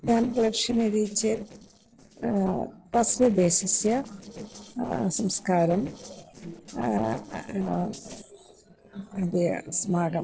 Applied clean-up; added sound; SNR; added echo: neural separator model SepFormer DNS4.